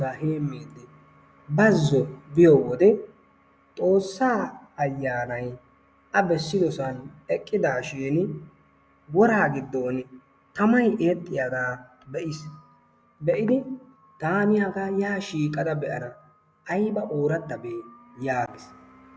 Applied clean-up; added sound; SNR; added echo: none; none; none; none.